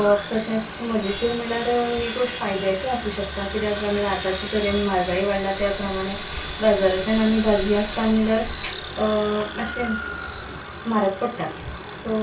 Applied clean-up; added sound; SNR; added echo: none; Sawing; 8 dB; reverberation time 0.3 s.